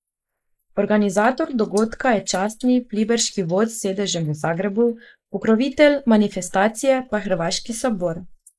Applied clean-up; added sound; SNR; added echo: neural mask model Resemble Enhance denoiser.